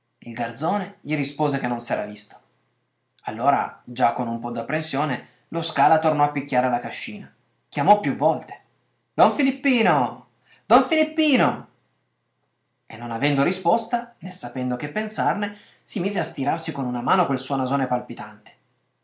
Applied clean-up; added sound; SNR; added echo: none; none; none; none.